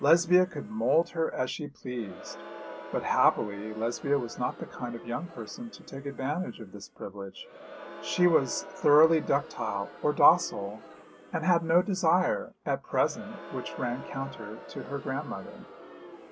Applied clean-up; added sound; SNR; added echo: none; Crowd; 16 dB; none.